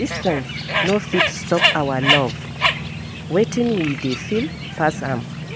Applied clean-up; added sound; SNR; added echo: none; Bird; 1 dB; none.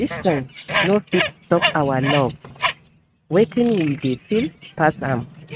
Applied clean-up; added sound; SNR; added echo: neural mask model RNNoise.